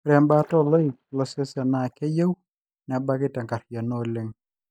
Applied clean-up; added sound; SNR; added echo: neural mask model DeepFilterNet 3.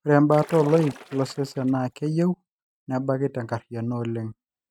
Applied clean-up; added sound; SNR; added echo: neural mask model RNNoise.